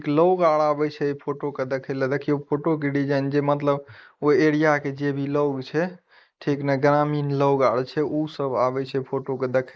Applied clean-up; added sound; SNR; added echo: neural mask model Resemble Enhance denoiser.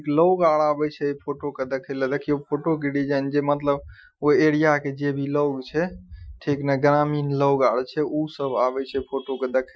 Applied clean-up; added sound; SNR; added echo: classical method Wiener filter.